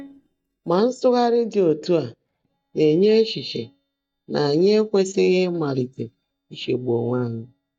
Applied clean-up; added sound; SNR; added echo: neural mask model DeepFilterNet 3.